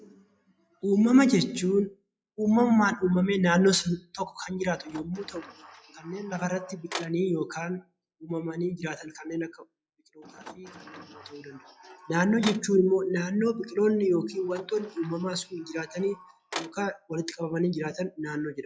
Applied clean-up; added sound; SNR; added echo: classical method log-MMSE.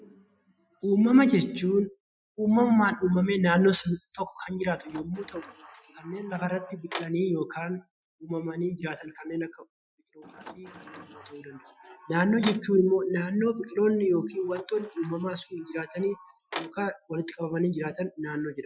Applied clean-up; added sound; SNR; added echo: classical method Wiener filter.